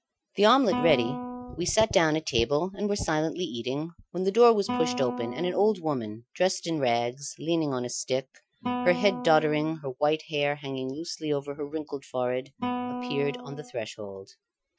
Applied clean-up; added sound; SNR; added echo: classical method Wiener filter.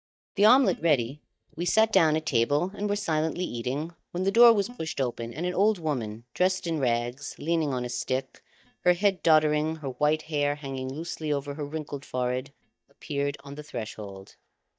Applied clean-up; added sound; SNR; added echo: neural mask model DeepFilterNet 3.